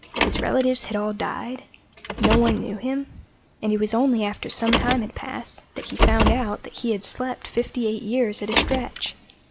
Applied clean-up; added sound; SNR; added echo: none; Car; 2 dB; none.